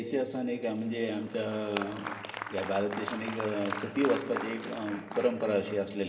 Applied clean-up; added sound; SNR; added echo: none; Applause; 9 dB; reverberation time 1.7 s.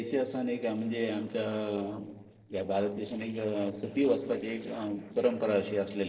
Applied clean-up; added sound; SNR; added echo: neural separator model SepFormer DNS4.